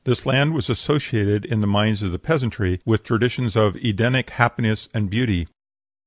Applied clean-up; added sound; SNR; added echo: none; none; none; none.